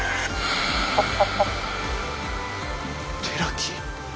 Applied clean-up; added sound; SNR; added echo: none; Fowl; 4 dB; none.